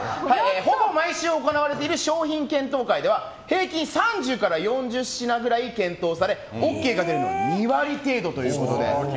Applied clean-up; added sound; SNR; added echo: none; none; none; none.